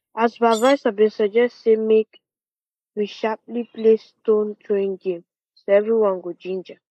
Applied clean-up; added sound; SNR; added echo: neural mask model Resemble Enhance denoiser.